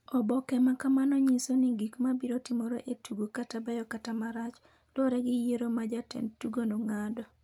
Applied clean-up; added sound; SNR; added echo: none; none; none; none.